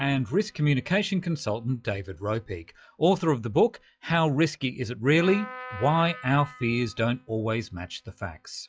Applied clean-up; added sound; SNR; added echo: classical method log-MMSE.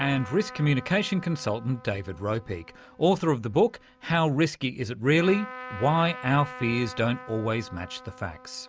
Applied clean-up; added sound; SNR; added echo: none; Trumpet; 17 dB; none.